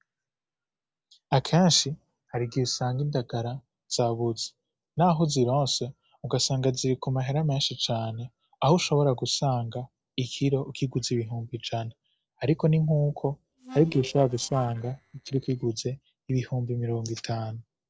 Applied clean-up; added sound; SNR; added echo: neural separator model SepFormer DNS4.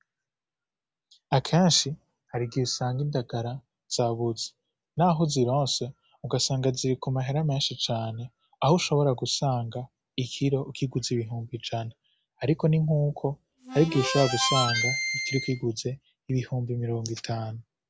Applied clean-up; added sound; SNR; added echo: none; Harmonica; 2 dB; none.